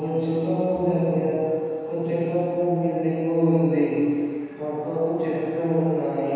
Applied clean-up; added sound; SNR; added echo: none; none; none; reverberation time 2.1 s.